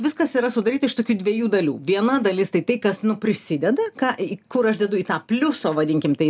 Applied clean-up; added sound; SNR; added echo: none; none; none; none.